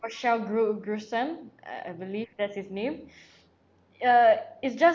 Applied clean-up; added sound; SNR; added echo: none; none; none; none.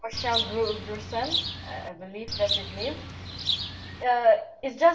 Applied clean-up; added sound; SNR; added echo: none; Bird; 5 dB; reverberation time 0.2 s.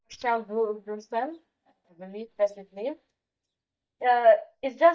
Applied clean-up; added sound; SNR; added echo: neural mask model DeepFilterNet 3.